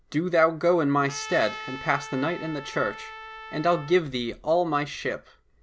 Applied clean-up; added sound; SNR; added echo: none; Trumpet; 14 dB; none.